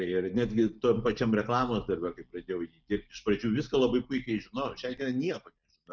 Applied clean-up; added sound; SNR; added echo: neural mask model DeepFilterNet 3.